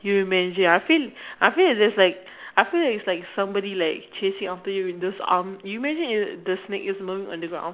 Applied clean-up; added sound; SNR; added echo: none; none; none; none.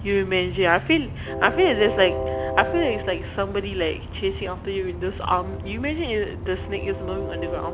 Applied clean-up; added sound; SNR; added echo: none; Train; 6 dB; none.